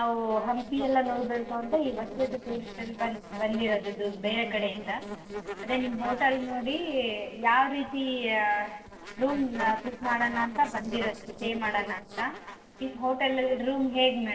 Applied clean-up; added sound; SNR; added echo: neural separator model SepFormer DNS4.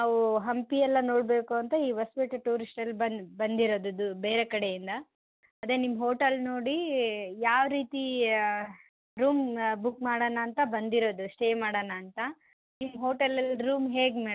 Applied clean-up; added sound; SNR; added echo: none; none; none; none.